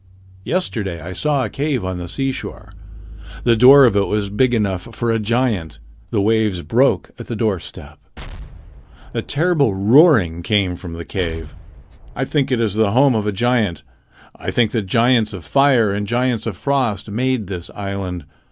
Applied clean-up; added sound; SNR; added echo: none; Explosion; 17 dB; none.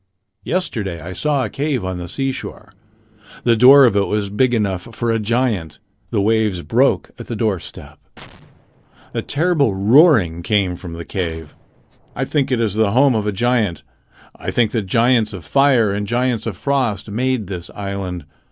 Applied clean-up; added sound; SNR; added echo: neural separator model SepFormer DNS4.